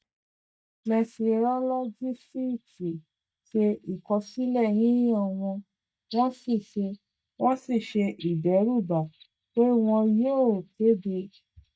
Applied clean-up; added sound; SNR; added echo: neural mask model DeepFilterNet 3.